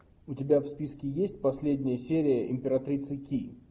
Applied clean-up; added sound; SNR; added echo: none; none; none; none.